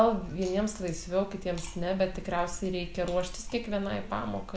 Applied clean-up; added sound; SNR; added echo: none; Sliding door; 11 dB; none.